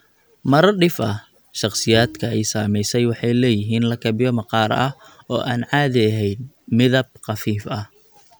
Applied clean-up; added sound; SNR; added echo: none; Bowed string instrument; 17 dB; none.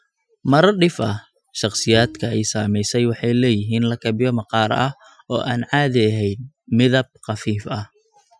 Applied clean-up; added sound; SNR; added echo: classical method Wiener filter.